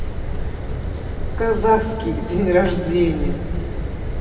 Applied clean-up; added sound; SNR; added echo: none; Fire; 2 dB; reverberation time 2.9 s.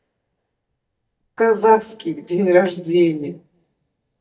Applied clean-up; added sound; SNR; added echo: neural mask model DeepFilterNet 3.